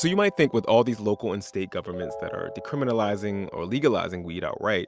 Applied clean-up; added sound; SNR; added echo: none; none; none; none.